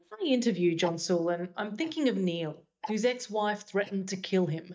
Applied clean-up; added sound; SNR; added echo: neural mask model DeepFilterNet 3.